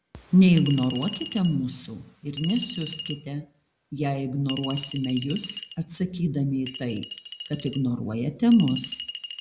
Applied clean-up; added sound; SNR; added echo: none; Chink, clink; 14 dB; none.